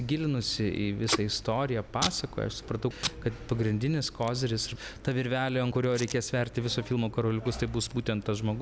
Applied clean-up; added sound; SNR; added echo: none; Packing tape, duct tape; 12 dB; none.